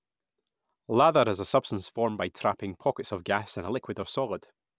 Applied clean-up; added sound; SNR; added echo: none; none; none; none.